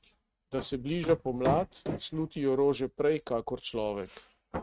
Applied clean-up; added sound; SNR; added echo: neural mask model RNNoise.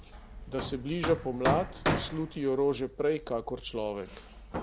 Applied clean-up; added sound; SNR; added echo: none; Hammer; 4 dB; none.